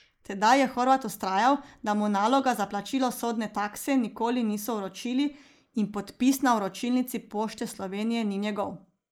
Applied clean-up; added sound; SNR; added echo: neural mask model Resemble Enhance denoiser.